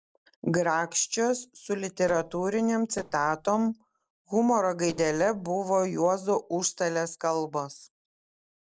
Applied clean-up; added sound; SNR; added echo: neural separator model SepFormer DNS4.